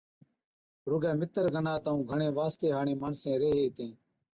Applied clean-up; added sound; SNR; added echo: none; none; none; none.